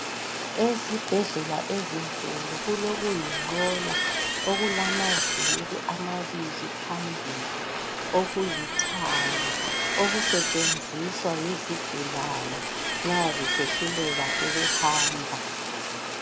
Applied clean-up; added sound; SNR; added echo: none; Fire + Screech; -2 dB; none.